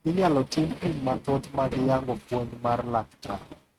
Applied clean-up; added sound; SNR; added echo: neural mask model RNNoise.